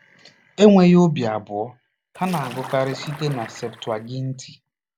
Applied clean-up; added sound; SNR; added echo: none; Splash, splatter; 18 dB; none.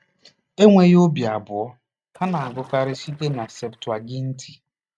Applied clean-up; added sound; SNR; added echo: neural mask model RNNoise.